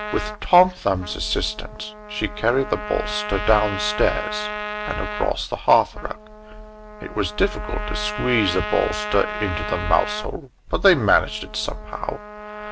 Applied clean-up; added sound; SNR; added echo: none; Trumpet; 9 dB; none.